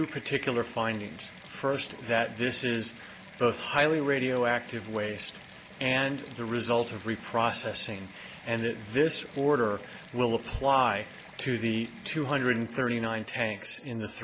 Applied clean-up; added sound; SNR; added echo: none; Bathtub (filling or washing) / Water tap, faucet; 18 dB; none.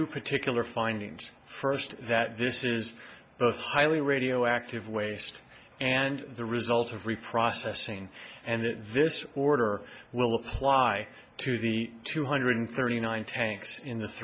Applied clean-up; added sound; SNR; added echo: none; none; none; none.